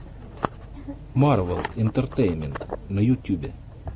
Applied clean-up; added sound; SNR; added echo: none; none; none; none.